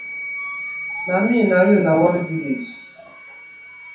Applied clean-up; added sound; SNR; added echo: none; Wind instrument, woodwind instrument; 11 dB; reverberation time 0.7 s.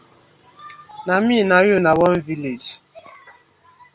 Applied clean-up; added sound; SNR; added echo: none; none; none; none.